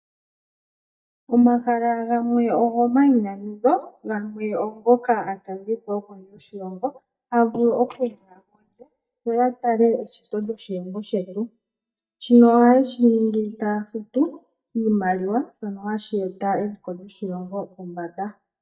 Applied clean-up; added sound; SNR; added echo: neural mask model DeepFilterNet 3.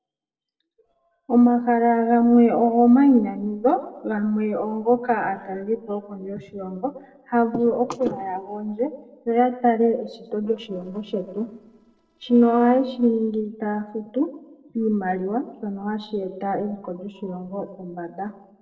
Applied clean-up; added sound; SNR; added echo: neural separator model SepFormer DNS4.